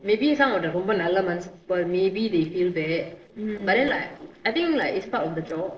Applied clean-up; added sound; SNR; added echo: neural separator model SepFormer DNS4.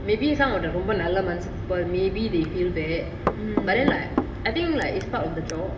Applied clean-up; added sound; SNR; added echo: none; Knock / Wood; 7 dB; reverberation time 1.0 s.